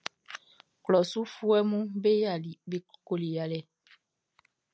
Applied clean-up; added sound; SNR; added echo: none; none; none; none.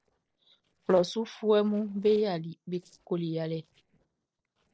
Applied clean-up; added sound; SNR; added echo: neural separator model SepFormer DNS4.